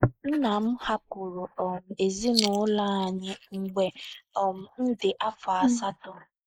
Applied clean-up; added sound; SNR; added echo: neural mask model Resemble Enhance denoiser.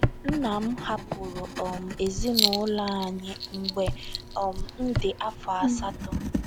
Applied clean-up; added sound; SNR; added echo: none; Writing; 0 dB; none.